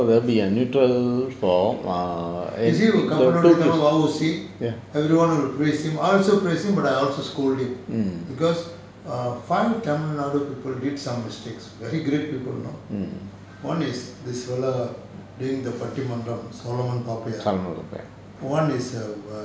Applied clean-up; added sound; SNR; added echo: none; none; none; none.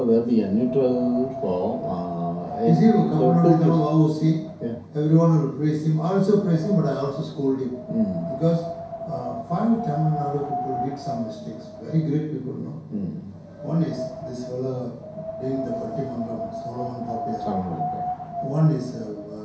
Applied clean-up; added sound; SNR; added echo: none; Wind; 10 dB; reverberation time 0.3 s.